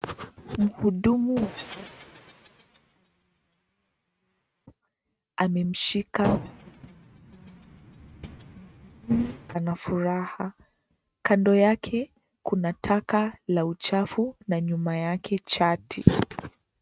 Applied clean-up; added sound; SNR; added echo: neural mask model RNNoise.